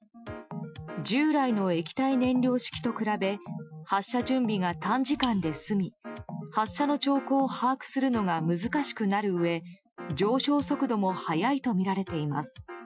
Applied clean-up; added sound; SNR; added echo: classical method Wiener filter.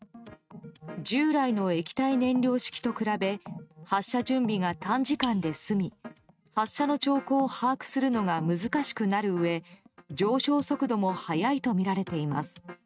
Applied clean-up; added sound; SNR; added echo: neural mask model RNNoise.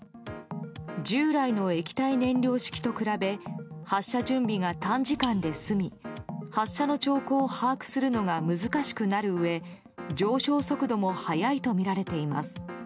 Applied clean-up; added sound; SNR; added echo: none; Raindrop; 14 dB; none.